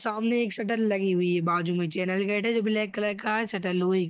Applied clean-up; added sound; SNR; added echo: neural mask model DeepFilterNet 3.